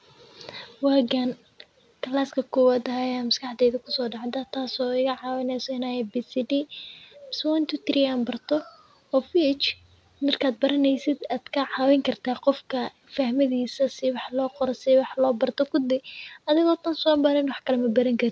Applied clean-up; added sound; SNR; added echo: none; none; none; none.